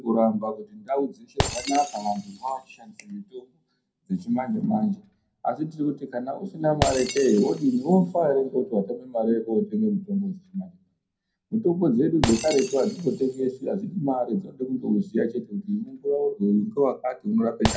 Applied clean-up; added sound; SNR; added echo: none; Shatter; 12 dB; reverberation time 0.2 s.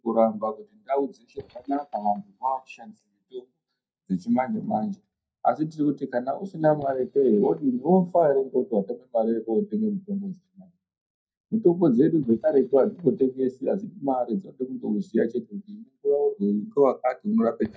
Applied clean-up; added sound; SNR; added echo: neural mask model DeepFilterNet 3.